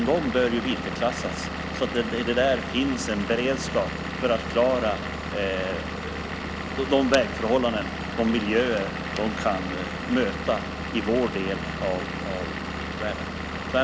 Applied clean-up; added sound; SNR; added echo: none; Engine / Vehicle; 5 dB; none.